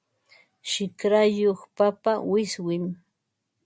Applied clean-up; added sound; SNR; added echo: none; none; none; none.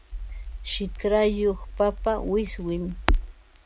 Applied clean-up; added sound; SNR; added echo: none; Crackle; 4 dB; none.